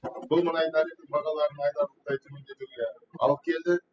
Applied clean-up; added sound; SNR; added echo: classical method spectral subtraction.